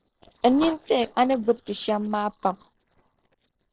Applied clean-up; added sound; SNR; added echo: neural separator model SepFormer DNS4.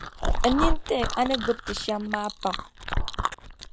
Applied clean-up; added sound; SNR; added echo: none; Chewing, mastication; -1 dB; none.